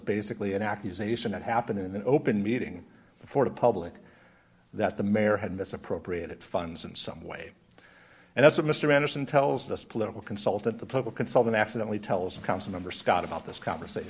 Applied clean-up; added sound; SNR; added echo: none; none; none; none.